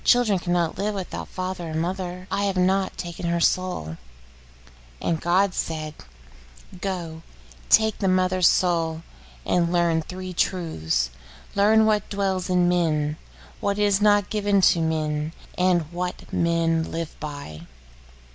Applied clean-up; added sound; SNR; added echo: none; none; none; none.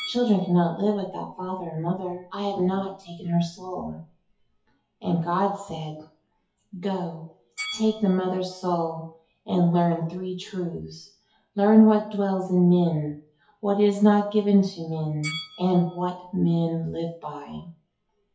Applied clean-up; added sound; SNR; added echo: classical method WPE with log-MMSE.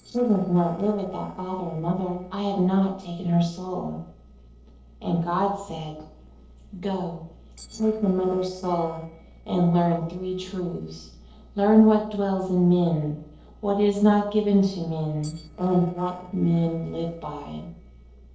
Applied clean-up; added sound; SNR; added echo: neural separator model SepFormer DNS4.